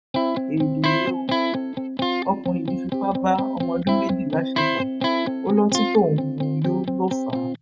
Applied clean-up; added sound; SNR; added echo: none; Electric guitar; -1 dB; none.